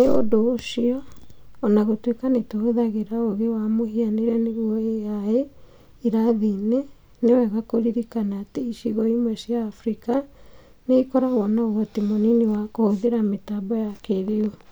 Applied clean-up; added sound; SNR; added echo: none; none; none; none.